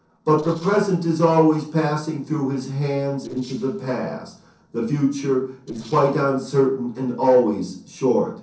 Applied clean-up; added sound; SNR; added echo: neural separator model SepFormer DNS4.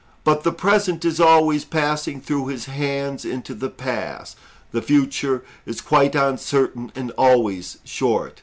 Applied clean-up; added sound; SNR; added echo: none; none; none; none.